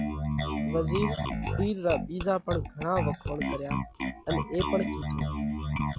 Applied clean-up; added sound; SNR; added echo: none; Bass guitar; -1 dB; none.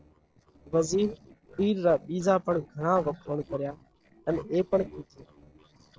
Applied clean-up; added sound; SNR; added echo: neural separator model SepFormer DNS4.